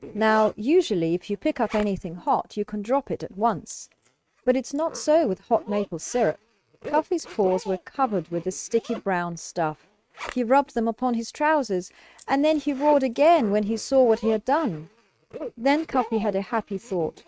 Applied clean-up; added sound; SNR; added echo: neural mask model RNNoise.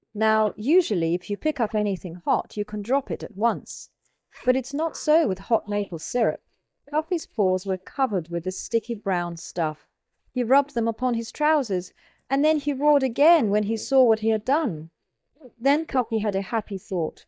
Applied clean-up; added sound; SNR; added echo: neural mask model DeepFilterNet 3.